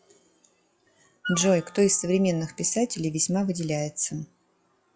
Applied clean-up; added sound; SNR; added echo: classical method log-MMSE.